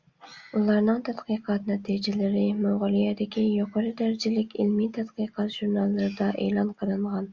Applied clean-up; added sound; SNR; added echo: none; none; none; none.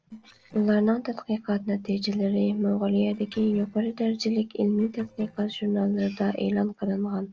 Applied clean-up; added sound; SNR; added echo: neural separator model SepFormer DNS4.